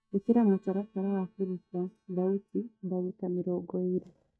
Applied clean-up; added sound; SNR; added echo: neural mask model DeepFilterNet 3.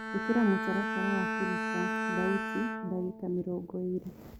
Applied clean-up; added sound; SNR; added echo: none; Bowed string instrument; 2 dB; none.